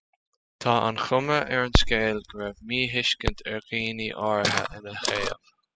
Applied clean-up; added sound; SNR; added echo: classical method spectral subtraction.